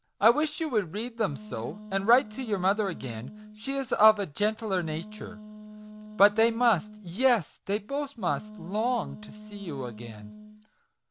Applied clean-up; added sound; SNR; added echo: none; Wind instrument, woodwind instrument; 16 dB; none.